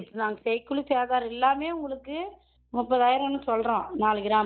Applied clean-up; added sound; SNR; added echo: neural mask model DeepFilterNet 3.